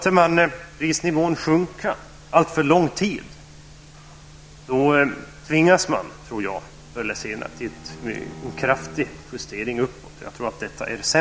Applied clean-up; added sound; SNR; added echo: none; Bowed string instrument; 20 dB; none.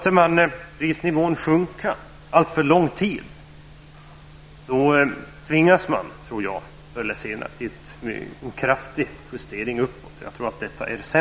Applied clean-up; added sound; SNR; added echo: none; none; none; none.